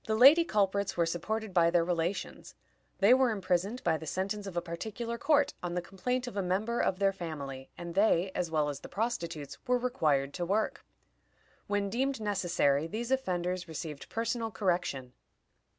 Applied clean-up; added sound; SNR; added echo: none; none; none; none.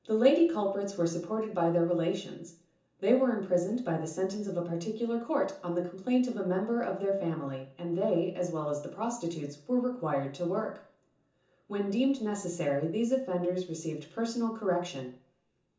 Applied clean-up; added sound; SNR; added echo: none; none; none; reverberation time 0.6 s.